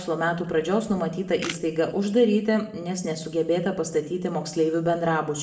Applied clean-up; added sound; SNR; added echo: none; Camera; 16 dB; reverberation time 0.6 s.